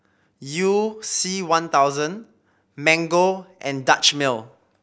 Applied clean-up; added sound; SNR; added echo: none; none; none; none.